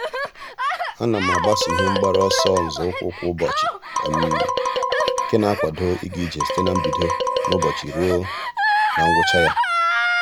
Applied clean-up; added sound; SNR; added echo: none; Gasp + Marimba, xylophone; -2 dB; none.